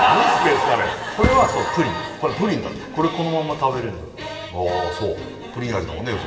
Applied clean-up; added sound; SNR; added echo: none; Thump, thud; 13 dB; reverberation time 1.1 s.